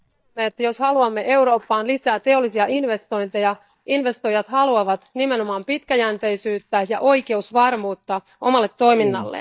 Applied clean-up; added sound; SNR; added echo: neural mask model DeepFilterNet 3.